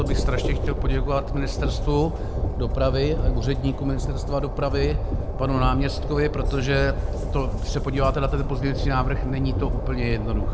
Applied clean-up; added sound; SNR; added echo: none; Train; -2 dB; none.